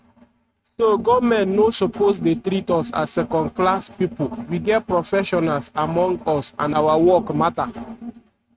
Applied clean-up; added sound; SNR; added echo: neural mask model RNNoise.